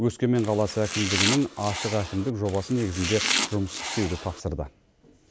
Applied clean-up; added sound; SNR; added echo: none; Domestic sounds, home sounds; 4 dB; none.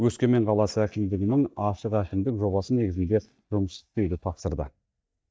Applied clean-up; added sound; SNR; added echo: neural mask model DeepFilterNet 3.